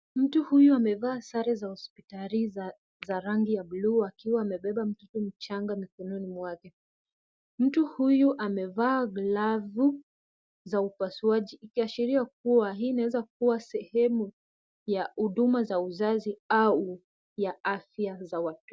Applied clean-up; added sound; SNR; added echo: none; none; none; none.